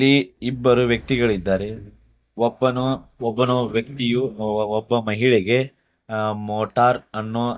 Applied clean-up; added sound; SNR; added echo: neural mask model DeepFilterNet 3.